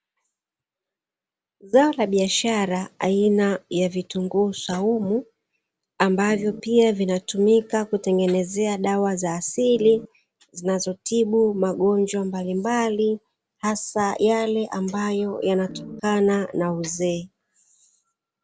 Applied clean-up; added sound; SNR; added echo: none; Organ; 13 dB; none.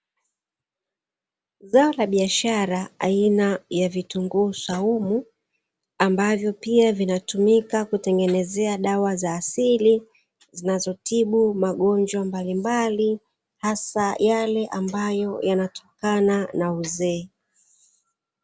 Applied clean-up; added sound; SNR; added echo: none; none; none; none.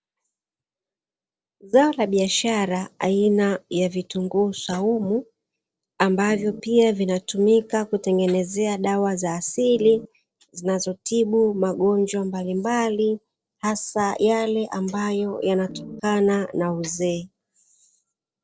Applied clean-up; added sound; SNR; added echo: neural separator model SepFormer DNS4.